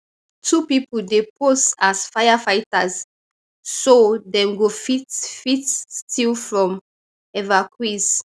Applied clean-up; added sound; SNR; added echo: none; none; none; none.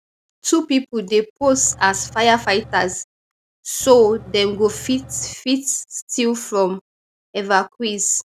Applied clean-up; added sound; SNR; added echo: none; Engine / Truck / Car; 18 dB; none.